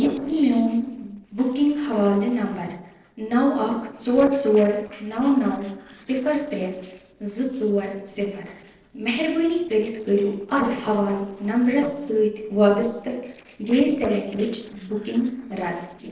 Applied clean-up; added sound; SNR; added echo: neural separator model SepFormer DNS4.